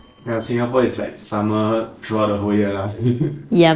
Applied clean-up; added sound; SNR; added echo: neural separator model SepFormer DNS4.